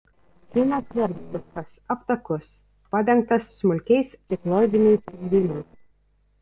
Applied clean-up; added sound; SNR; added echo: neural separator model SepFormer DNS4.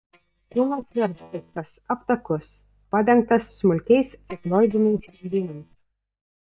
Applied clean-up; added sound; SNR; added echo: neural mask model DeepFilterNet 3.